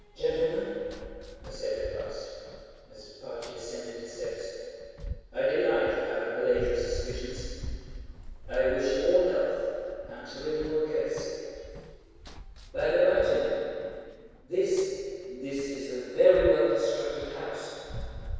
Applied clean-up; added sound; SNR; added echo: none; Run; 13 dB; reverberation time 2.2 s.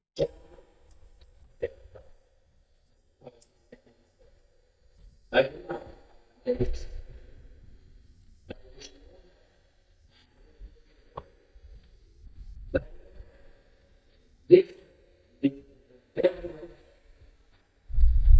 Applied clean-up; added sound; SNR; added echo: neural mask model DeepFilterNet 3.